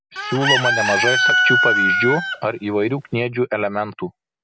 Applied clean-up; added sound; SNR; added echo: none; Chicken, rooster; -2 dB; none.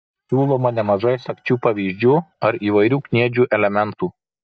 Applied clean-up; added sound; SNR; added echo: neural mask model DeepFilterNet 3.